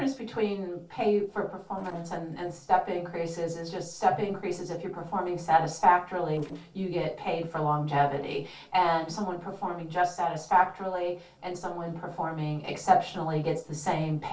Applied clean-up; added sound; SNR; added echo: neural separator model SepFormer DNS4.